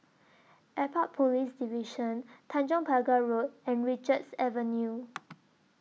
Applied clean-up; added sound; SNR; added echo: none; none; none; none.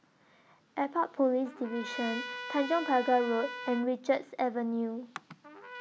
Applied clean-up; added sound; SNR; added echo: none; Trumpet; 12 dB; none.